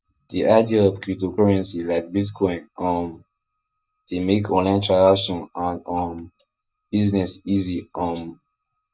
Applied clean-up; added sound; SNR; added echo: neural mask model DeepFilterNet 3.